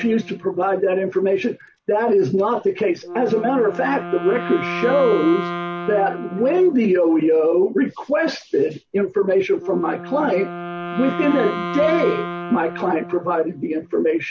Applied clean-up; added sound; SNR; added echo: none; Wind instrument, woodwind instrument; 11 dB; none.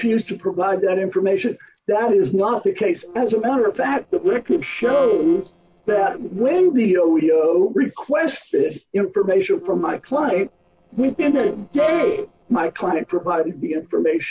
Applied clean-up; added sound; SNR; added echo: neural separator model SepFormer DNS4.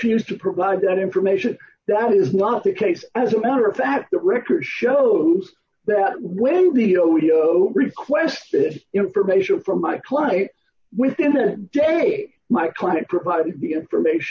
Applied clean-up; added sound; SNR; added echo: none; none; none; none.